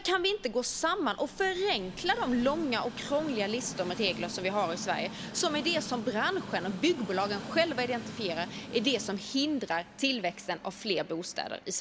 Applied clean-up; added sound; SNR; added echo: none; Train; 12 dB; none.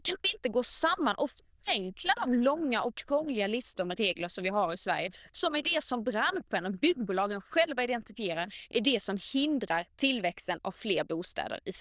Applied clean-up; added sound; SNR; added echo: neural diffusion model UNIVERSE++.